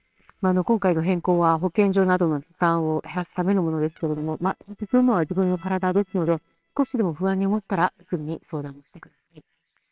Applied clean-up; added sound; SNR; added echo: neural separator model SepFormer WHAMR!.